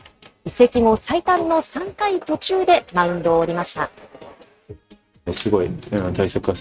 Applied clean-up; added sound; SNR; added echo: neural mask model RNNoise.